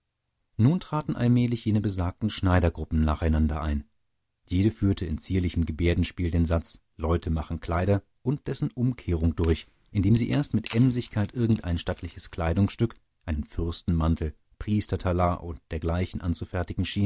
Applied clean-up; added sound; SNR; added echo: none; Wood; 18 dB; none.